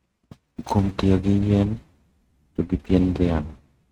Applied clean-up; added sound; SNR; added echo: neural mask model RNNoise.